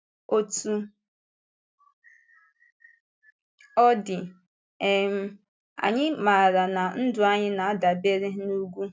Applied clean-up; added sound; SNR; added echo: none; none; none; none.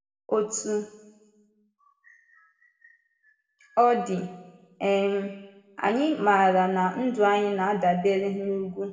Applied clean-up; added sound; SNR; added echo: none; none; none; reverberation time 0.9 s.